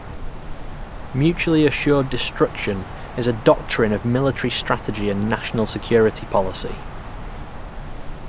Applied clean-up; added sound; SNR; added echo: none; Wind; 9 dB; none.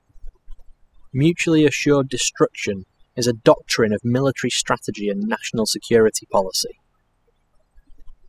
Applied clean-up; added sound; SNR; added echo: classical method spectral subtraction.